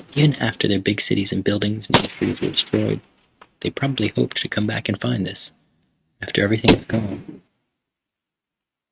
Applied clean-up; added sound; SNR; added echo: neural mask model RNNoise.